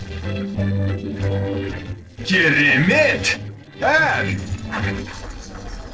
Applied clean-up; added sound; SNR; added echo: neural separator model SepFormer DNS4.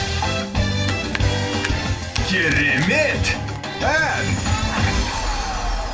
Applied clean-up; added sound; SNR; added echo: none; Chewing, mastication; 14 dB; reverberation time 0.2 s.